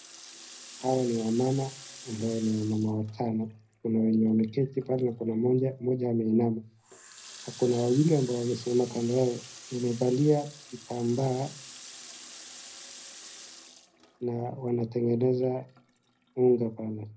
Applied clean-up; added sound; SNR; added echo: none; Water tap, faucet; 19 dB; reverberation time 0.4 s.